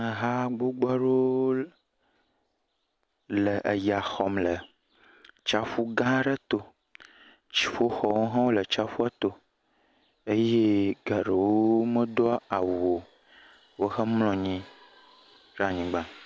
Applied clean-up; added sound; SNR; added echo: none; none; none; none.